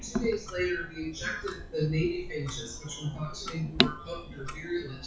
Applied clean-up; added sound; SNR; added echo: classical method WPE with log-MMSE.